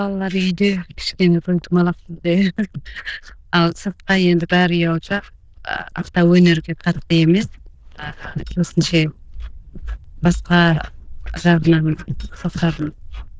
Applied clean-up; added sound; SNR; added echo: neural diffusion model UNIVERSE++.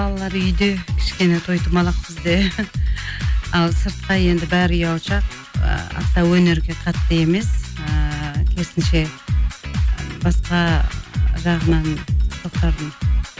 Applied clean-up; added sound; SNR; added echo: none; none; none; none.